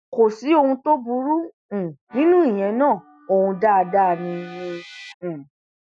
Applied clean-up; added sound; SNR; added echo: classical method Wiener filter.